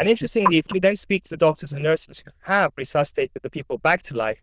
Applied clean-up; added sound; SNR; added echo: neural diffusion model UNIVERSE++.